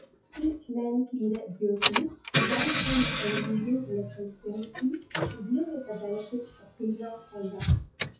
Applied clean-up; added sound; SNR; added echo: classical method WPE with log-MMSE.